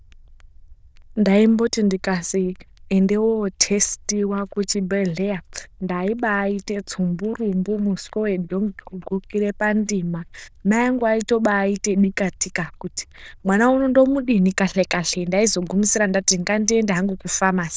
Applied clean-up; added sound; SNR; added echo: neural diffusion model UNIVERSE++.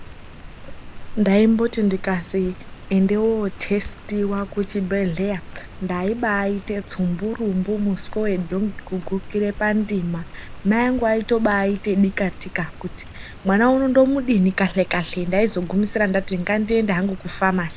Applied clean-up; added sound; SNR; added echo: none; Rain; 13 dB; none.